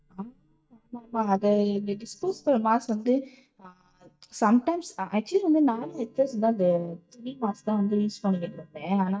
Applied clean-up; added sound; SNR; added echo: neural mask model DeepFilterNet 3.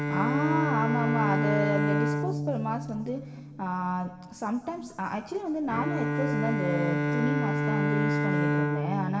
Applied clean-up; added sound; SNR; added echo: none; Bowed string instrument; -2 dB; reverberation time 1.8 s.